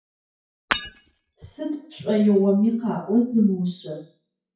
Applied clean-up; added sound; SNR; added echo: classical method WPE with log-MMSE.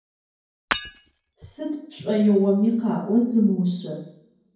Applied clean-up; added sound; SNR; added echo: none; Shatter / Hammer; 10 dB; reverberation time 0.9 s.